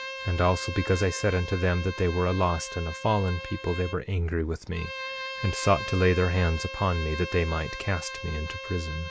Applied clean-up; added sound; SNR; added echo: none; Bowed string instrument; 10 dB; none.